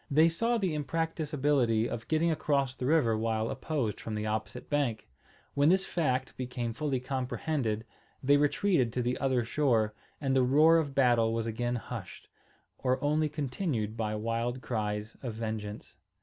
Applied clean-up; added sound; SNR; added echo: none; none; none; none.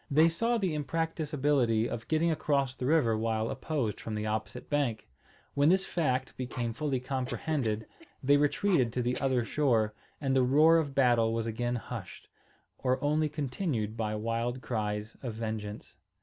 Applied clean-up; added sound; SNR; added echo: none; Bark + Cough; 20 dB; none.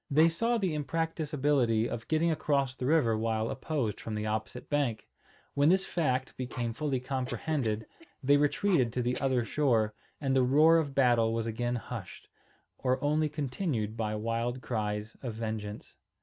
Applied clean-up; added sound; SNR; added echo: neural mask model RNNoise.